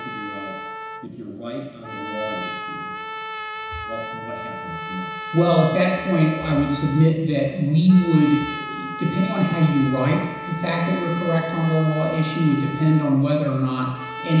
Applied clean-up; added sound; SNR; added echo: none; Trumpet; 11 dB; reverberation time 1.0 s.